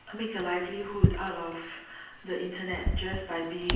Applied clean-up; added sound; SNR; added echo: none; Drawer open or close; -2 dB; reverberation time 0.9 s.